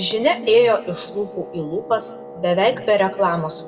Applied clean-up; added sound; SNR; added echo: none; Wind instrument, woodwind instrument; 17 dB; reverberation time 1.1 s.